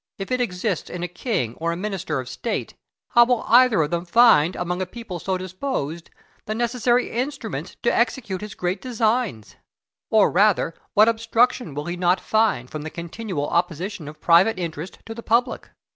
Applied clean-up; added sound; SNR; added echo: none; none; none; none.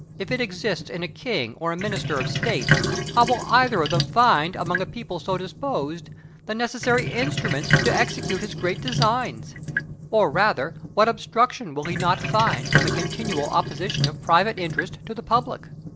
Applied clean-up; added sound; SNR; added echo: none; Sink (filling or washing); 4 dB; none.